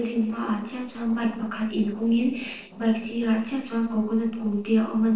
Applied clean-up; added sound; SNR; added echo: neural separator model SepFormer DNS4.